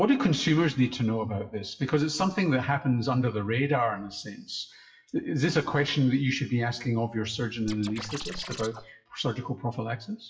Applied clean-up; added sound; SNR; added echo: classical method WPE with log-MMSE.